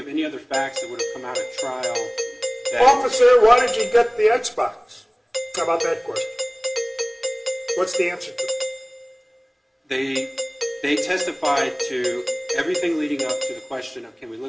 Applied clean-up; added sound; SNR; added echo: none; Doorbell; 6 dB; reverberation time 0.7 s.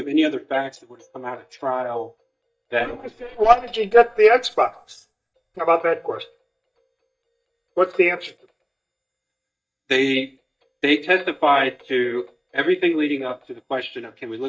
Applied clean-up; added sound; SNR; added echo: neural mask model DeepFilterNet 3.